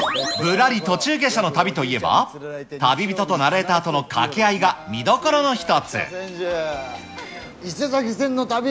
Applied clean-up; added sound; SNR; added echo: none; none; none; none.